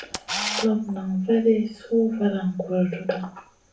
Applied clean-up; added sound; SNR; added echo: none; Camera; 12 dB; reverberation time 0.3 s.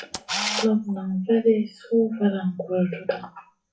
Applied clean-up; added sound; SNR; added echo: classical method WPE with log-MMSE.